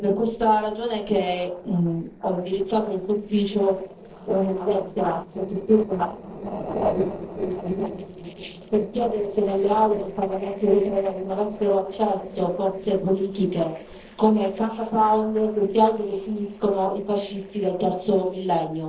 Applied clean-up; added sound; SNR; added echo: neural separator model SepFormer DNS4.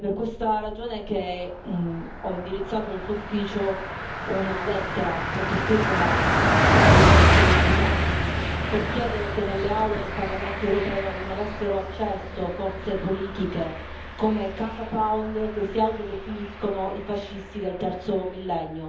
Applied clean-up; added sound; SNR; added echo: none; Car passing by; -3 dB; reverberation time 0.7 s.